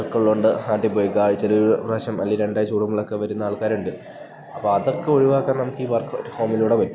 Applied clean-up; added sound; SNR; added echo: none; none; none; none.